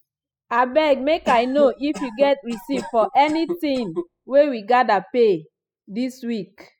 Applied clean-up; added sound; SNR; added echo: classical method spectral subtraction.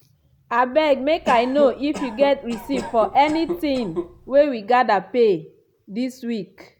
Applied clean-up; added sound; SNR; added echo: none; Cough; 12 dB; none.